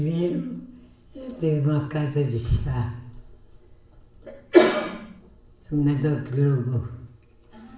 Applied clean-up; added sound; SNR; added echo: none; none; none; reverberation time 0.8 s.